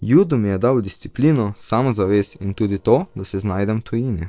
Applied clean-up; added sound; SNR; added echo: neural separator model SepFormer DNS4.